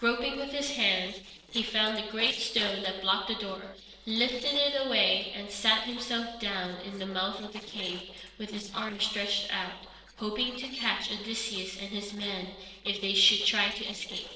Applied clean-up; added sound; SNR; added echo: neural separator model SepFormer DNS4.